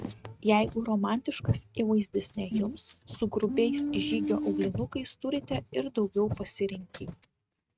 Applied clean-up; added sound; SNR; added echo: neural mask model RNNoise.